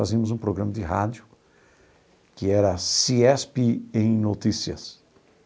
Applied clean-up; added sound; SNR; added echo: none; none; none; none.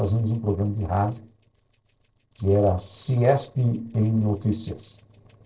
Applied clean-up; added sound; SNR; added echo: neural separator model SepFormer DNS4.